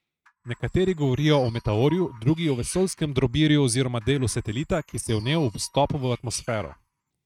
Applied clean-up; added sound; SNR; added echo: neural mask model RNNoise.